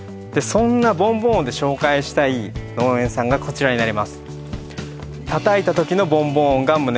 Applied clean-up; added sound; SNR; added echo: none; none; none; none.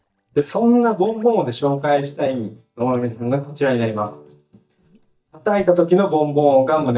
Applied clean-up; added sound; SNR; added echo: neural mask model DeepFilterNet 3.